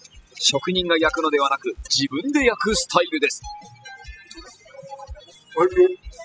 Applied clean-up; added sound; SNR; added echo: classical method spectral subtraction.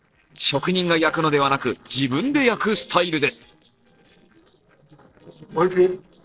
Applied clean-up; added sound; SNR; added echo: neural separator model SepFormer DNS4.